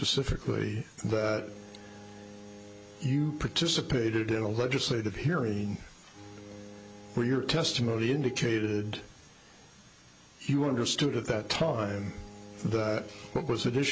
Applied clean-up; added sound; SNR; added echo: none; Bowed string instrument; 20 dB; none.